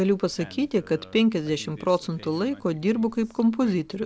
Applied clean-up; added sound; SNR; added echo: none; none; none; none.